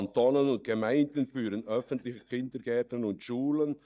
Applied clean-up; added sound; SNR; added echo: neural mask model DeepFilterNet 3.